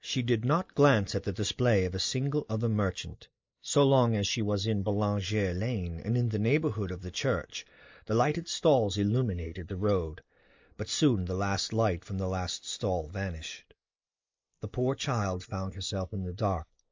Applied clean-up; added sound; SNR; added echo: neural mask model Resemble Enhance denoiser.